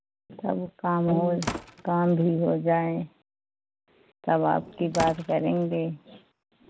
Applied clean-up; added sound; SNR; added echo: none; Slam; 13 dB; none.